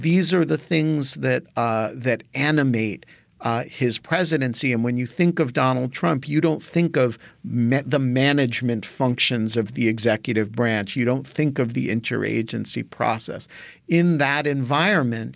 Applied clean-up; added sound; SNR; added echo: none; none; none; none.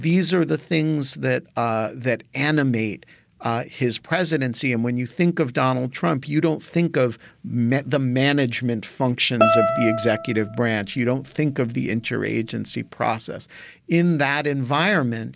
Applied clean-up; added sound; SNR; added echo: none; Guitar; 4 dB; none.